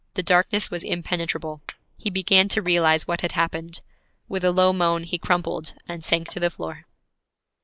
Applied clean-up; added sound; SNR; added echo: neural mask model Resemble Enhance denoiser.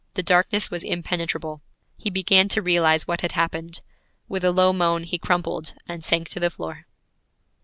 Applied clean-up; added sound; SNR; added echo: none; none; none; none.